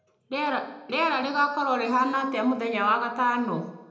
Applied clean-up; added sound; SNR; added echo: none; none; none; reverberation time 0.8 s.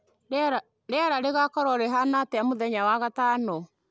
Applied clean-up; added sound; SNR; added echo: none; none; none; none.